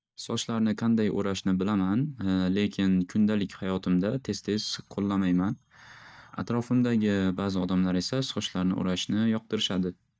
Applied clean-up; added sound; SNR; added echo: neural mask model DeepFilterNet 3.